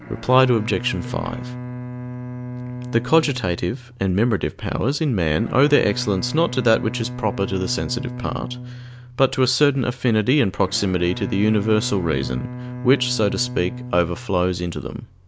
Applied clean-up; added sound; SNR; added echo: none; Bowed string instrument; 11 dB; none.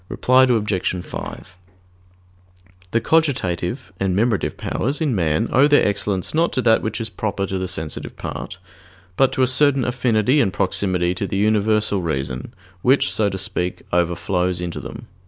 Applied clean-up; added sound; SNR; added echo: none; none; none; none.